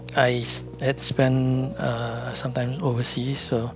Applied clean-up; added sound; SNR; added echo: none; Piano; 14 dB; none.